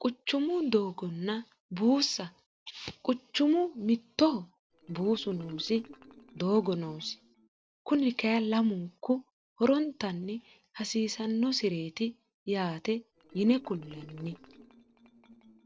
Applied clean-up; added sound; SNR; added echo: neural separator model SepFormer DNS4.